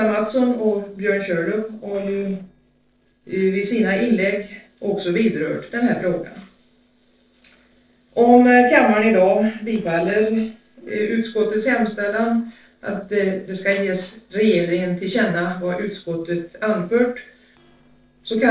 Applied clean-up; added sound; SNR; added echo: neural separator model SepFormer DNS4.